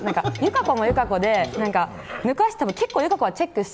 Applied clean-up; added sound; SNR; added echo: none; Tools + Tabla; 18 dB; none.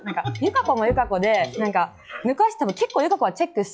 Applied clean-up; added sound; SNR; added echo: classical method log-MMSE.